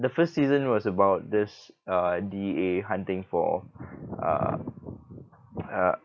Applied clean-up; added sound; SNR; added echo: none; none; none; none.